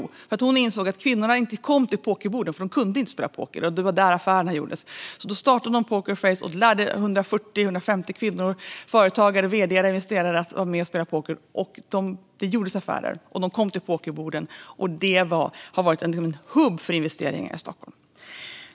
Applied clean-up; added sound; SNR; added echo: none; none; none; none.